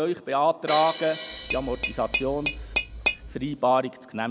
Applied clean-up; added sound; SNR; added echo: none; Crash cymbal + Tap / Glass; 5 dB; none.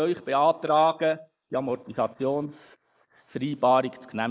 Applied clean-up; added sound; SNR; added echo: neural mask model Resemble Enhance denoiser.